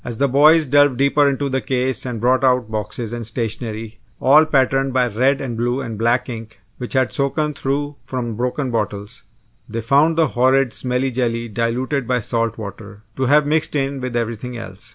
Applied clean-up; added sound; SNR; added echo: none; none; none; none.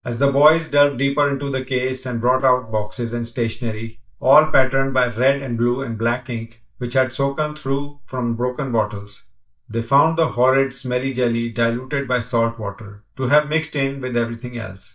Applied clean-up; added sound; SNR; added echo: neural mask model DeepFilterNet 3.